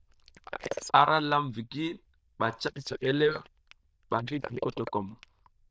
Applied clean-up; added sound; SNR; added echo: neural diffusion model UNIVERSE++.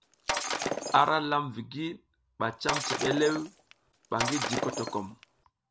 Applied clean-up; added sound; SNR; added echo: none; Shatter; 3 dB; none.